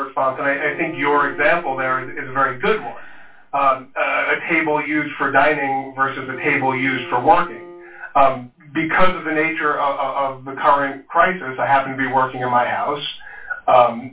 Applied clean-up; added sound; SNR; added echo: none; Bowed string instrument; 18 dB; reverberation time 0.2 s.